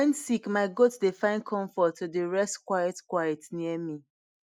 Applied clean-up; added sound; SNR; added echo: none; none; none; none.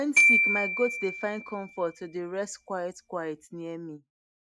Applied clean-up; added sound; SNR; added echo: none; Glockenspiel; -5 dB; none.